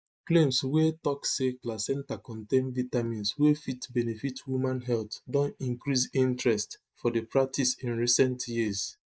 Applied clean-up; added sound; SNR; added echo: neural mask model Resemble Enhance denoiser.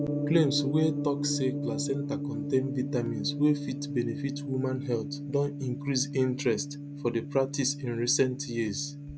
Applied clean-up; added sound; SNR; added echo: none; Gong; 4 dB; none.